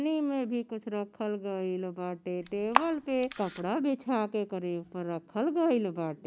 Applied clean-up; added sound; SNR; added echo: none; Camera; 2 dB; none.